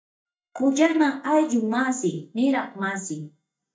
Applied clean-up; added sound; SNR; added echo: neural mask model DeepFilterNet 3.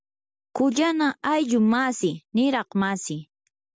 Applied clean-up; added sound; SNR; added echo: none; none; none; none.